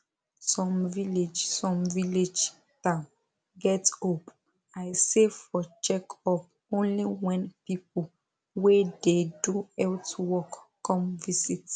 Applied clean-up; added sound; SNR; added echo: none; none; none; none.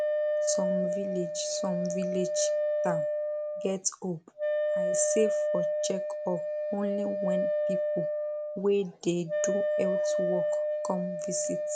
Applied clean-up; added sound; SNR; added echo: none; Wind instrument, woodwind instrument; -4 dB; none.